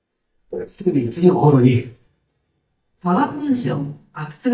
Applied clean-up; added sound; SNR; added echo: neural mask model DeepFilterNet 3.